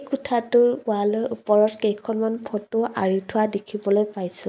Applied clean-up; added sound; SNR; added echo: none; none; none; none.